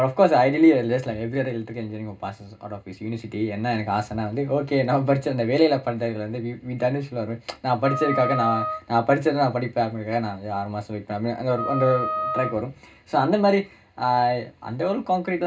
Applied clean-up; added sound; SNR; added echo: none; Wind instrument, woodwind instrument; 7 dB; reverberation time 0.2 s.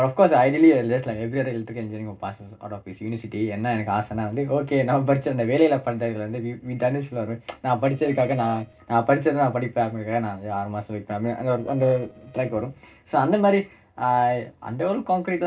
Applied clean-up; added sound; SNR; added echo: neural separator model SepFormer DNS4.